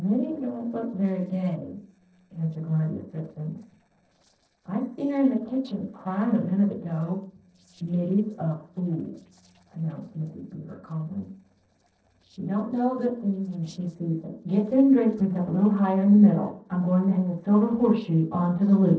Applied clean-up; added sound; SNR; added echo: neural separator model SepFormer DNS4.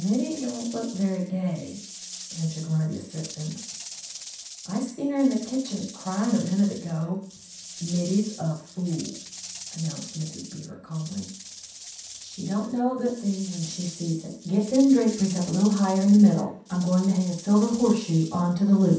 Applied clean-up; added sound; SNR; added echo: none; Rattle / Rattle (instrument); 16 dB; reverberation time 0.7 s.